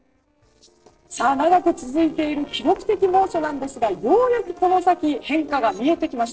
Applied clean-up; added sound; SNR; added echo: neural separator model SepFormer DNS4.